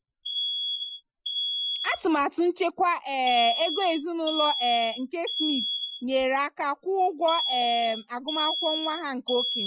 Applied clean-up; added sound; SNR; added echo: classical method Wiener filter.